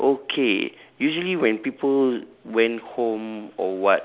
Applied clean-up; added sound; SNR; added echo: none; none; none; none.